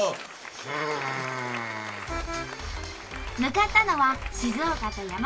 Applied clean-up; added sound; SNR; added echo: none; Applause; 12 dB; reverberation time 0.2 s.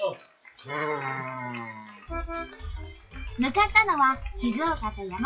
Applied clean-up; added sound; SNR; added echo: classical method WPE with log-MMSE.